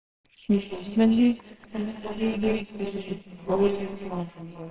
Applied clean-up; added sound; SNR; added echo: neural separator model SepFormer WHAMR!.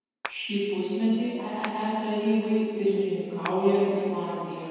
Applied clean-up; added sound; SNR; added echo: none; Clapping; 12 dB; reverberation time 2.1 s.